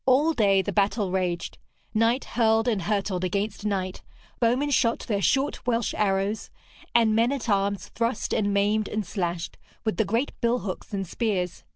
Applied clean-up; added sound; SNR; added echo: none; none; none; none.